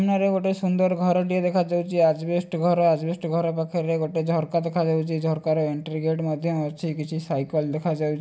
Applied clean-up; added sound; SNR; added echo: none; none; none; none.